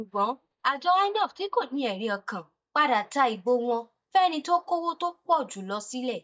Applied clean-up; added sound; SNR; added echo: neural mask model DeepFilterNet 3.